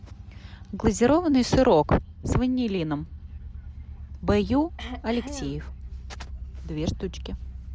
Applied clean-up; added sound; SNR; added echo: none; Cough; 14 dB; none.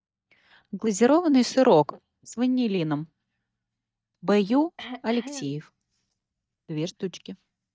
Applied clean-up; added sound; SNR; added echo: neural mask model DeepFilterNet 3.